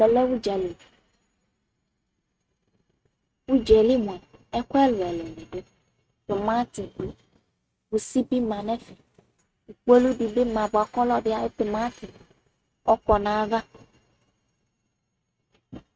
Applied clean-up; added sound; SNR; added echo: neural mask model RNNoise.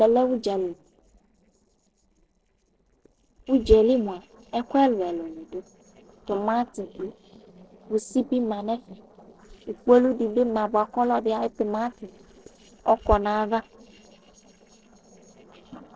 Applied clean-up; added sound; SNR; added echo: neural separator model SepFormer DNS4.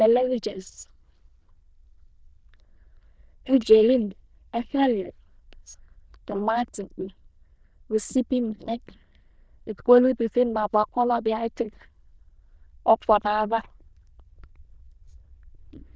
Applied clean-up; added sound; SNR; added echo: neural diffusion model UNIVERSE++.